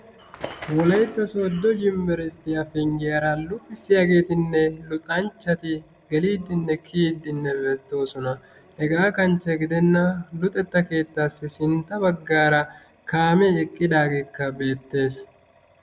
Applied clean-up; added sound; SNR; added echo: none; Bird; 13 dB; none.